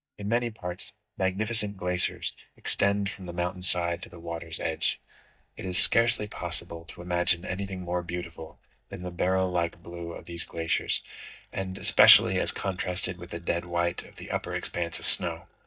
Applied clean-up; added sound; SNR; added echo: neural mask model DeepFilterNet 3.